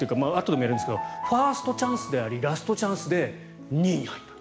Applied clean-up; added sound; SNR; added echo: none; none; none; none.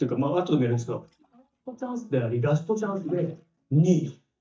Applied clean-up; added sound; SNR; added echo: neural mask model DeepFilterNet 3.